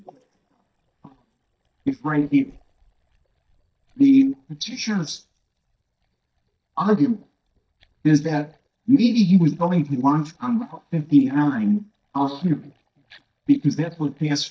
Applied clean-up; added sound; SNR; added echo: neural mask model DeepFilterNet 3.